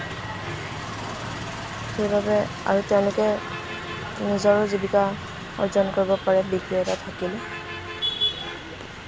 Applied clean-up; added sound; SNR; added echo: none; Bus; 15 dB; none.